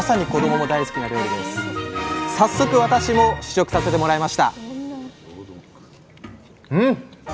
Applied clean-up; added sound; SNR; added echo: none; Toilet flush / Liquid; 17 dB; none.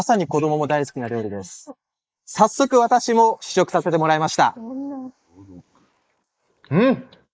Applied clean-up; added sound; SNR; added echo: neural mask model Resemble Enhance denoiser.